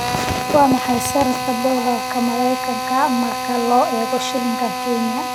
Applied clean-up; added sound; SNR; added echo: none; Drill; 4 dB; none.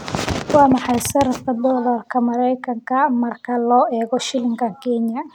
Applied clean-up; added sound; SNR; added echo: none; none; none; none.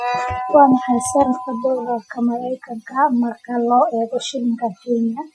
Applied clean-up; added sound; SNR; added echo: classical method Wiener filter.